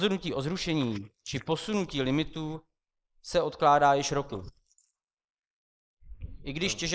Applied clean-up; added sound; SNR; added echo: neural mask model Resemble Enhance denoiser.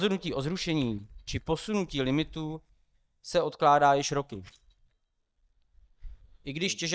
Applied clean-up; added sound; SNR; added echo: neural mask model DeepFilterNet 3.